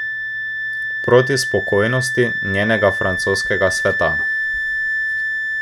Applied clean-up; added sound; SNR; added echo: none; Wind instrument, woodwind instrument; 1 dB; none.